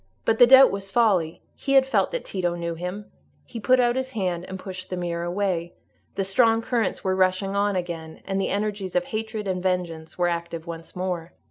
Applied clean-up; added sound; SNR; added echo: none; none; none; none.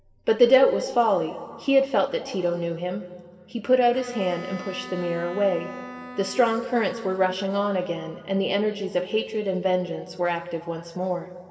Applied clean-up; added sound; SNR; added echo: none; Bowed string instrument; 16 dB; reverberation time 2.0 s.